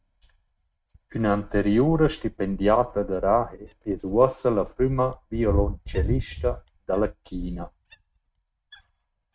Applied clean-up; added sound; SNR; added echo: neural mask model RNNoise.